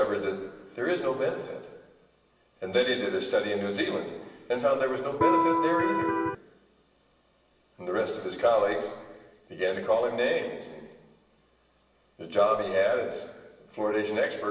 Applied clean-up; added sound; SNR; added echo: none; Electric guitar; -5 dB; reverberation time 1.4 s.